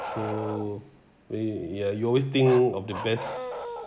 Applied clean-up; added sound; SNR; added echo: none; Bark; 11 dB; none.